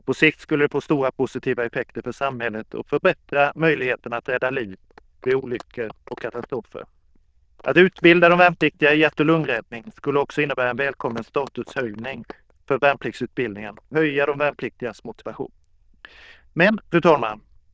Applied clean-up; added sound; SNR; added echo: neural diffusion model UNIVERSE++.